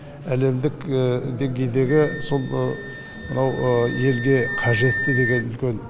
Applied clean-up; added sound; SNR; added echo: none; Wind instrument, woodwind instrument; 9 dB; none.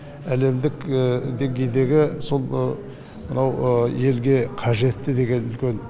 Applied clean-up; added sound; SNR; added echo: none; none; none; none.